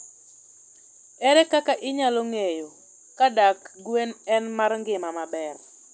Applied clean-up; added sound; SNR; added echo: none; none; none; none.